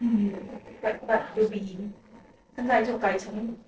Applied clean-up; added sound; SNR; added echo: neural separator model SepFormer DNS4.